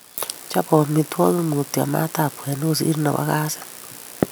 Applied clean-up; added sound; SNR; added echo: none; none; none; none.